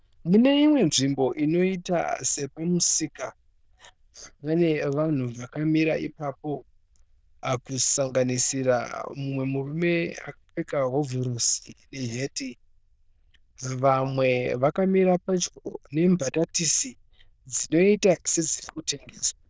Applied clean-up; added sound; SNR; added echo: neural diffusion model UNIVERSE++.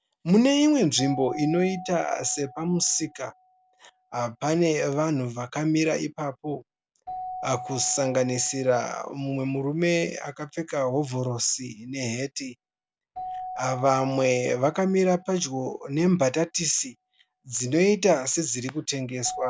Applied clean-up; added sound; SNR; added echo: none; Keyboard (musical); 17 dB; none.